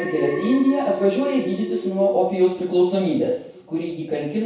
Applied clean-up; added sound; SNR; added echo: none; Alarm; 10 dB; reverberation time 0.6 s.